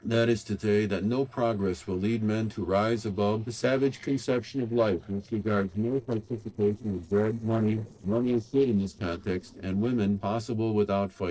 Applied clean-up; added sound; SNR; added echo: neural separator model SepFormer DNS4.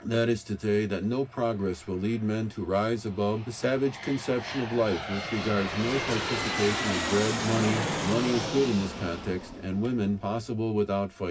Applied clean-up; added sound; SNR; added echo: none; Aircraft; 7 dB; reverberation time 0.4 s.